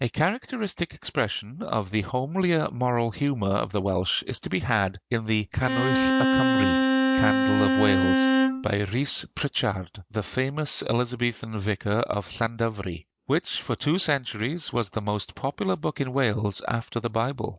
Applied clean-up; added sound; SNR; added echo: none; Bowed string instrument; -4 dB; none.